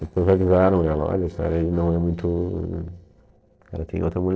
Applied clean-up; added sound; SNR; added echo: neural separator model SepFormer DNS4.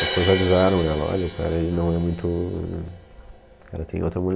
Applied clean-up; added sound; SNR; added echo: none; Crash cymbal; 6 dB; none.